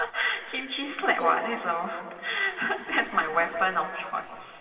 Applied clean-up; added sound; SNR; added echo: none; Bowed string instrument; 12 dB; reverberation time 2.4 s.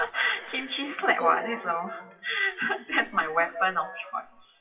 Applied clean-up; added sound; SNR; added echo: classical method WPE with log-MMSE.